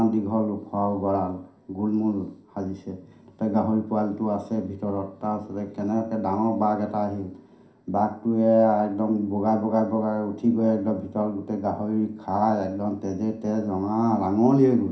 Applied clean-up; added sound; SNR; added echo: none; none; none; reverberation time 0.5 s.